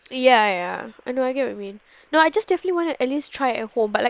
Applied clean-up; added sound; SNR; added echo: neural separator model SepFormer WHAM!.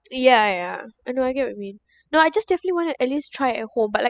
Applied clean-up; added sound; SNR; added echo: classical method spectral subtraction.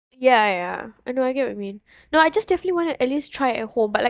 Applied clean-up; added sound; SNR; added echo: neural mask model DeepFilterNet 3.